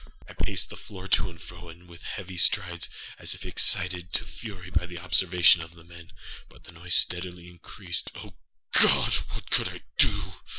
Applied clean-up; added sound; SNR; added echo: none; none; none; none.